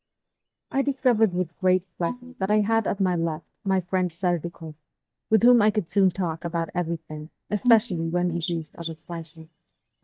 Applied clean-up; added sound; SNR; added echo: neural mask model DeepFilterNet 3.